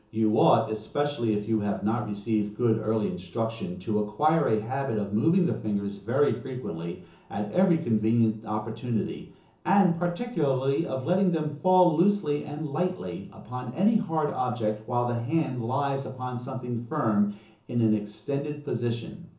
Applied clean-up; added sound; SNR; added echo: none; none; none; reverberation time 0.6 s.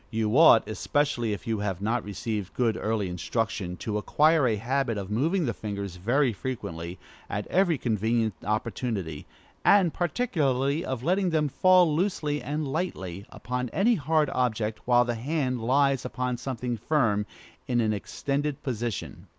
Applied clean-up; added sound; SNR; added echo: none; none; none; none.